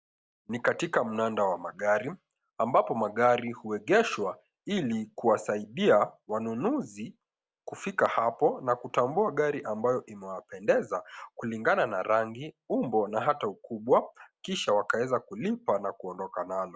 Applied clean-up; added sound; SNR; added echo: none; none; none; none.